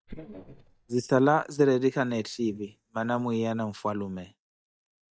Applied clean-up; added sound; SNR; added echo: neural mask model DeepFilterNet 3.